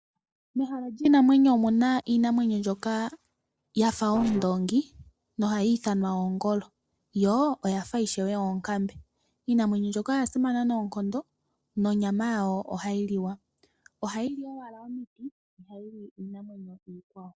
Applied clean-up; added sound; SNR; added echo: neural separator model SepFormer DNS4.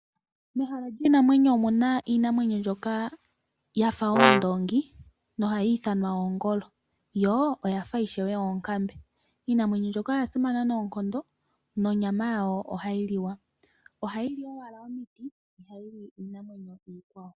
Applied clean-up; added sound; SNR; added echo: none; Brass instrument; -4 dB; none.